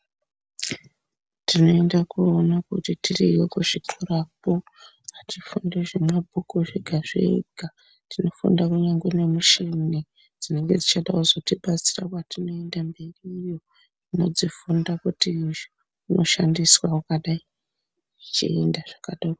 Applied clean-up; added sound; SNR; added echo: none; none; none; none.